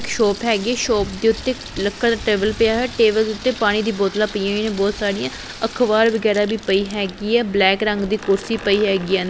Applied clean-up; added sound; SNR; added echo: none; Sink (filling or washing) / Water tap, faucet; 18 dB; none.